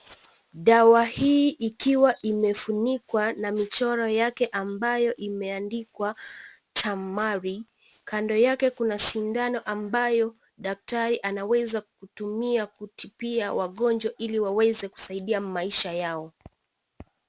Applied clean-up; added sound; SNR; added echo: none; none; none; none.